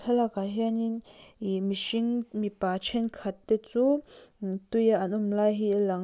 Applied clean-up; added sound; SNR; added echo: none; none; none; none.